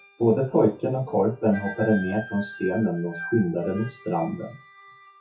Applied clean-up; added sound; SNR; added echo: classical method WPE with log-MMSE.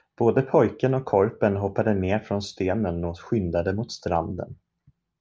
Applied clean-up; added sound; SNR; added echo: none; none; none; none.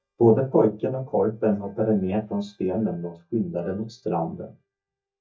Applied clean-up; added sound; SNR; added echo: neural mask model DeepFilterNet 3.